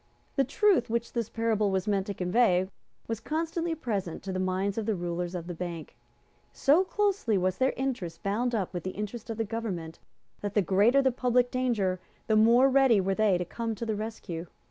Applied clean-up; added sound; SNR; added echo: none; none; none; none.